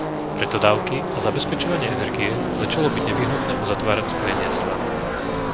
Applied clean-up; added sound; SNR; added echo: none; Car passing by / Race car, auto racing; -1 dB; none.